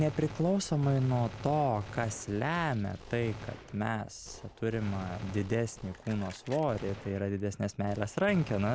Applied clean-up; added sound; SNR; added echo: none; Gunshot, gunfire; 14 dB; none.